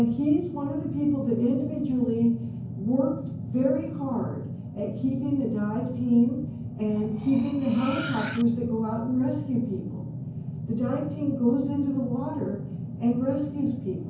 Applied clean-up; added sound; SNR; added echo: none; Cutlery, silverware; 13 dB; reverberation time 0.9 s.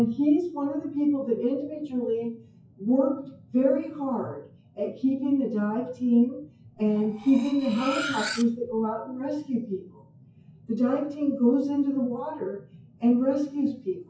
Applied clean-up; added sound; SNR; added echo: classical method WPE with log-MMSE.